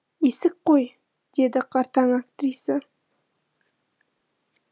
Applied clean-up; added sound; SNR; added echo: none; none; none; none.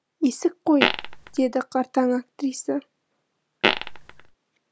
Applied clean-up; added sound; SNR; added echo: none; Fart; -1 dB; none.